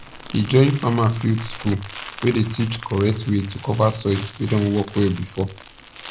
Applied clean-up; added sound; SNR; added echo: none; Crumpling, crinkling; 16 dB; none.